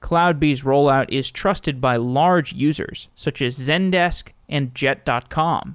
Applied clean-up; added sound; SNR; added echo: none; none; none; none.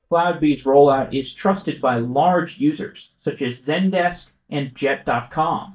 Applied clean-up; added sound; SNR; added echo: neural mask model DeepFilterNet 3.